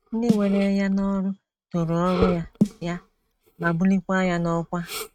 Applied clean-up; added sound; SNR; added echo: neural mask model RNNoise.